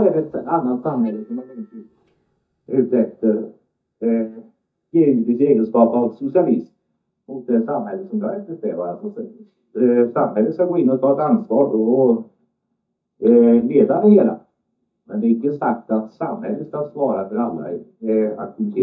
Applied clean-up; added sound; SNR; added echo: neural mask model DeepFilterNet 3.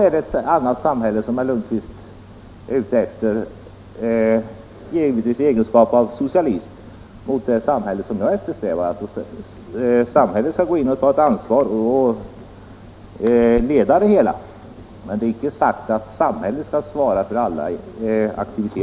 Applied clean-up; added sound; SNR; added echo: none; none; none; none.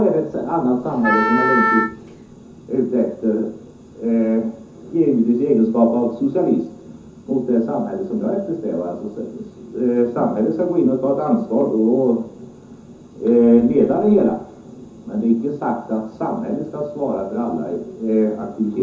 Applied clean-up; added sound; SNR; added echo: none; Wind instrument, woodwind instrument; 1 dB; reverberation time 0.6 s.